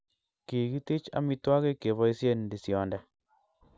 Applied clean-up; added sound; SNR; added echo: none; none; none; none.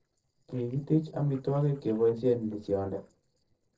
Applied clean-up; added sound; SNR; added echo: neural separator model SepFormer DNS4.